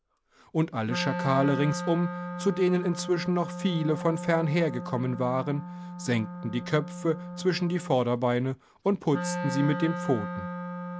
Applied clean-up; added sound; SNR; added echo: none; Wind instrument, woodwind instrument; 8 dB; none.